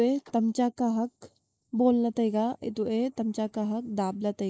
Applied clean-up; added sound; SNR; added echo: neural mask model Resemble Enhance denoiser.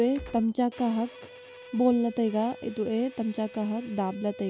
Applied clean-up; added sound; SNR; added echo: none; Bowed string instrument + Gunshot, gunfire; 18 dB; none.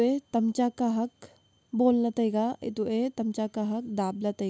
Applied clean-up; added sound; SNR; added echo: none; none; none; none.